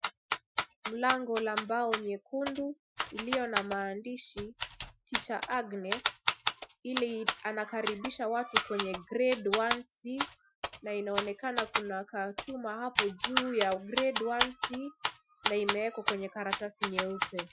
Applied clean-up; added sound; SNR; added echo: classical method Wiener filter.